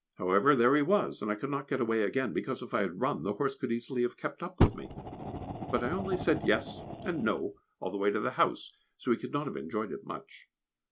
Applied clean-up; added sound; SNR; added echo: none; Fire; 3 dB; none.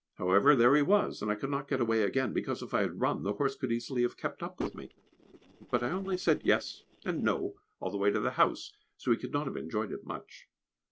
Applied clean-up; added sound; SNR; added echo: neural separator model SepFormer DNS4.